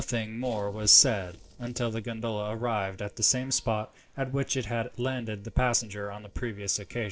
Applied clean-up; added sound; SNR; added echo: neural separator model SepFormer DNS4.